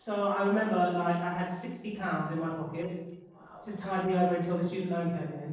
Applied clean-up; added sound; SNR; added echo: neural separator model SepFormer DNS4.